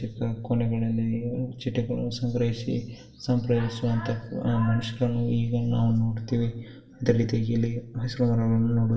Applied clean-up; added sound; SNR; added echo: none; none; none; reverberation time 0.8 s.